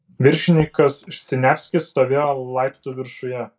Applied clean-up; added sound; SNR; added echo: neural mask model Resemble Enhance denoiser.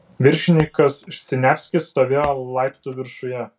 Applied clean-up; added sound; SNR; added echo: none; Shatter; 19 dB; none.